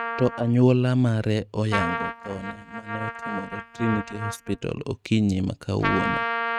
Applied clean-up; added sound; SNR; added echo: neural mask model RNNoise.